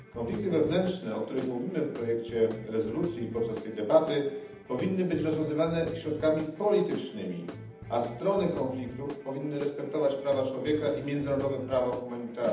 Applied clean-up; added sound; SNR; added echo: none; Guitar / Drum; 14 dB; reverberation time 0.8 s.